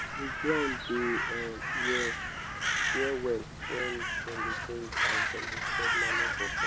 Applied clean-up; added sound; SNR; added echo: none; Crow; -4 dB; none.